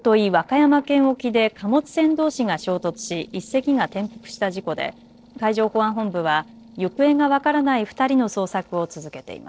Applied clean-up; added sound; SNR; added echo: neural separator model SepFormer DNS4.